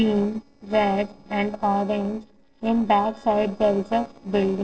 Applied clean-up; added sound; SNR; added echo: neural separator model SepFormer DNS4.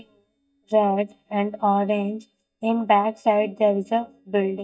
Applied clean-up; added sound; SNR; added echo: neural mask model DeepFilterNet 3.